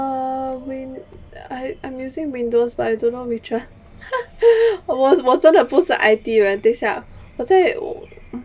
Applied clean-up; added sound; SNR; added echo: none; none; none; none.